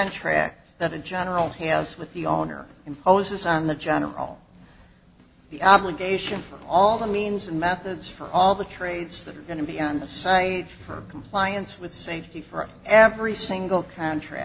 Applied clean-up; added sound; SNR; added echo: none; none; none; none.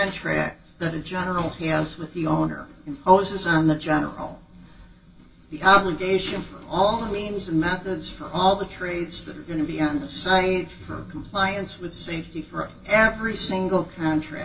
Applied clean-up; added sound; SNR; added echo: none; none; none; reverberation time 0.2 s.